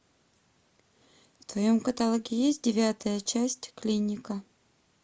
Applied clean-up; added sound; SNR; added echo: none; none; none; none.